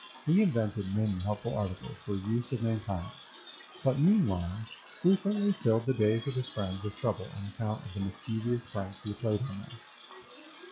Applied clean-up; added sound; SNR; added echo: classical method log-MMSE.